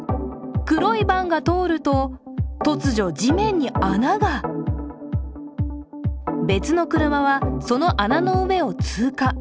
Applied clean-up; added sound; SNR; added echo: none; none; none; none.